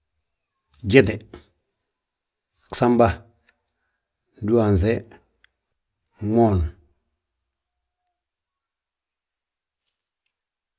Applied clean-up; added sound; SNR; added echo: none; none; none; none.